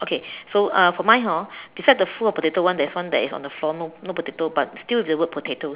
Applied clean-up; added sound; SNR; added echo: none; none; none; none.